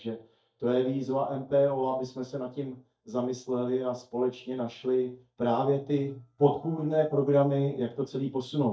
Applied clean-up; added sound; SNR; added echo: neural mask model DeepFilterNet 3.